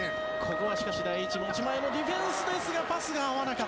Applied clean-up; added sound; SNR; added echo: none; Wind instrument, woodwind instrument; 4 dB; none.